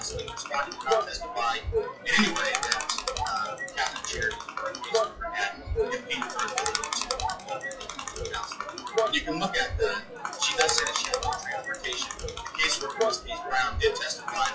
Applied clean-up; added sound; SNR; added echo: classical method WPE with log-MMSE.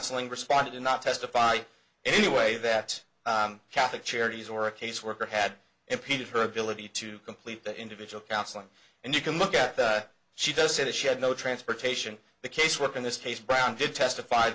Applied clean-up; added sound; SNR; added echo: none; none; none; none.